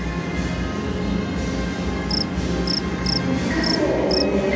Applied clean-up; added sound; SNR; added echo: none; Cricket; 10 dB; reverberation time 2.1 s.